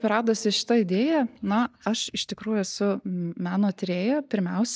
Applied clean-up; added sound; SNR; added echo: neural mask model DeepFilterNet 3.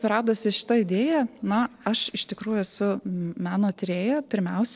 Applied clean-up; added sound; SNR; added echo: neural separator model SepFormer DNS4.